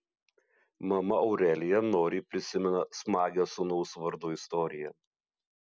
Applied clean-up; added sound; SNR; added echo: none; none; none; none.